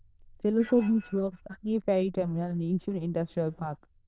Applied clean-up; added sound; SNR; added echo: neural diffusion model UNIVERSE++.